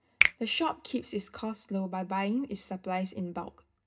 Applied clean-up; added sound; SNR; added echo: none; Finger snapping; 0 dB; reverberation time 0.2 s.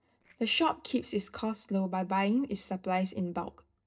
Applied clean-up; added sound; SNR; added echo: neural separator model SepFormer DNS4.